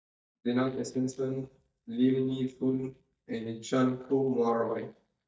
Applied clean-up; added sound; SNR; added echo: neural mask model DeepFilterNet 3.